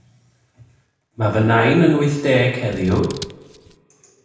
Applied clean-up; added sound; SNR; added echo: none; Scissors; 19 dB; reverberation time 0.8 s.